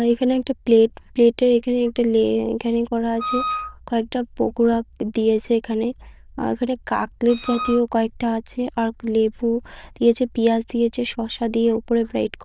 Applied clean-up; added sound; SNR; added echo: neural diffusion model UNIVERSE++.